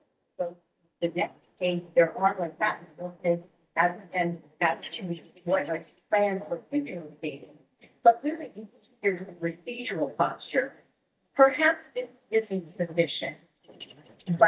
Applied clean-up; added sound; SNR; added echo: neural mask model DeepFilterNet 3.